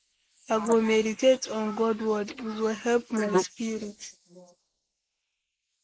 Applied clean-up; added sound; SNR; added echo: neural mask model Resemble Enhance denoiser.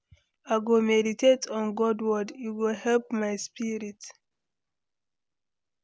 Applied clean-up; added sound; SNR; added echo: none; none; none; none.